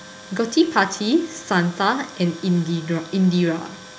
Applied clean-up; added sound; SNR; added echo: none; Tools; 20 dB; none.